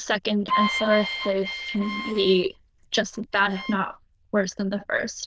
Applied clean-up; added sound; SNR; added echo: neural diffusion model UNIVERSE++.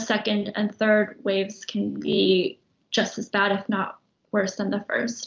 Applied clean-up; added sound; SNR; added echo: none; none; none; none.